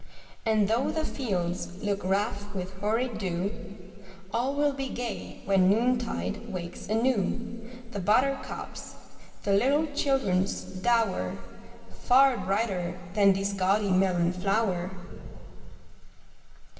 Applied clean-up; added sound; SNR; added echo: none; none; none; reverberation time 2.4 s.